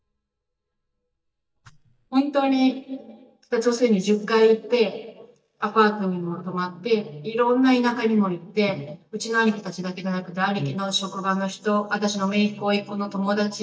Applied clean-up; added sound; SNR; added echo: neural mask model DeepFilterNet 3.